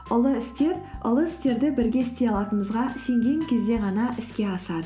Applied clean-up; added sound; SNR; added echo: none; none; none; none.